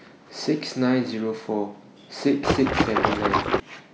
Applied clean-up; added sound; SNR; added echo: none; Water / Splash, splatter; -4 dB; none.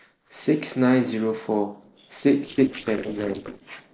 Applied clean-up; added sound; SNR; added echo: neural separator model SepFormer DNS4.